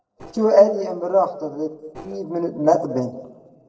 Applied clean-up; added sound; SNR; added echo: neural separator model SepFormer DNS4.